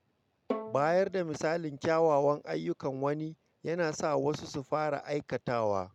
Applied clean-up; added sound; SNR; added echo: none; Bowed string instrument; 12 dB; none.